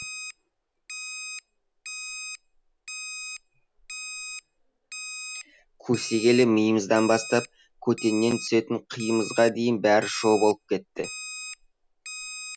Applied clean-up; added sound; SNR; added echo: none; Alarm; 12 dB; none.